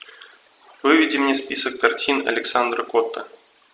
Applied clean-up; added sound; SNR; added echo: none; none; none; none.